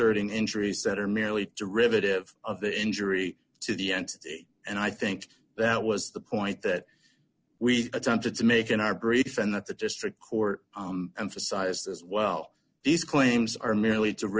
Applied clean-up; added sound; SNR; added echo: none; none; none; none.